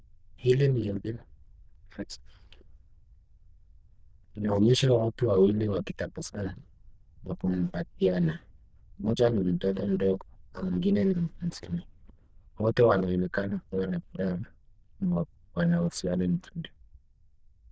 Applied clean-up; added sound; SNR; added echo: neural diffusion model UNIVERSE++.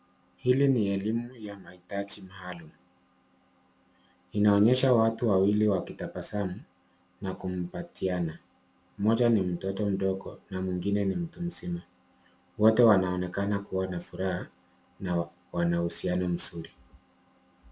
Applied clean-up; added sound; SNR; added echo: none; none; none; none.